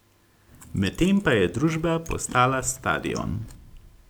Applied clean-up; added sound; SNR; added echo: none; Chewing, mastication; 18 dB; none.